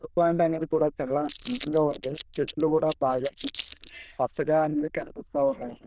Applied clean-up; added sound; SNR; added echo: neural diffusion model UNIVERSE++.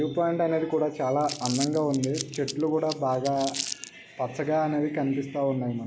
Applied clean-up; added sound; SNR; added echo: none; Crumpling, crinkling; 10 dB; none.